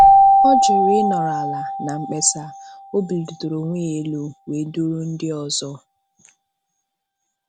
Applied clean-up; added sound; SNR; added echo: none; Keyboard (musical); -5 dB; none.